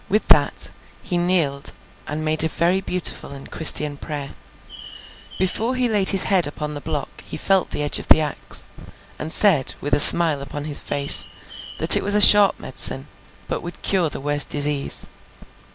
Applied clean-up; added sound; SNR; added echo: none; Bird; 20 dB; none.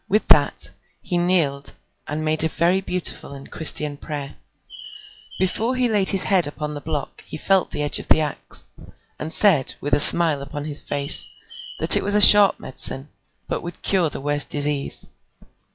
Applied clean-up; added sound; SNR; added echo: classical method log-MMSE.